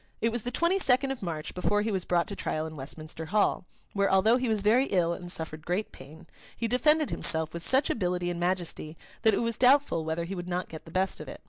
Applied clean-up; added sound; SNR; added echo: none; none; none; none.